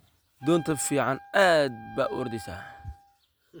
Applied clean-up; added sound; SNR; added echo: none; Wind instrument, woodwind instrument; 18 dB; none.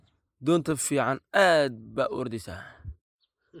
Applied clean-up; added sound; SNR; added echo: neural mask model Resemble Enhance denoiser.